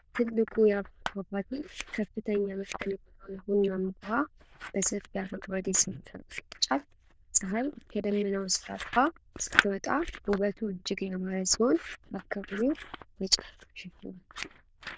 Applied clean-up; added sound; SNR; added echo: neural diffusion model UNIVERSE++.